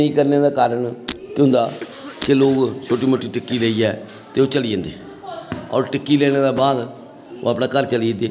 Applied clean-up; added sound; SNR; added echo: none; Shatter + Cough; 15 dB; none.